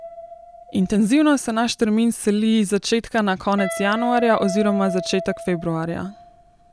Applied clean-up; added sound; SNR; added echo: none; Guitar; 12 dB; none.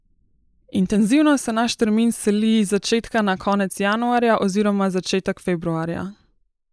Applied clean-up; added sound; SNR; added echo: neural mask model Resemble Enhance denoiser.